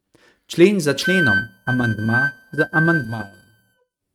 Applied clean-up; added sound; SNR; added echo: neural mask model RNNoise.